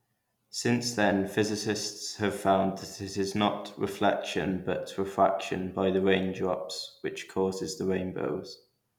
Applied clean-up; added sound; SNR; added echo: none; none; none; none.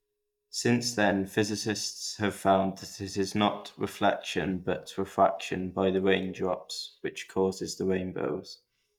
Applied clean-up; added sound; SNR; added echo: neural mask model DeepFilterNet 3.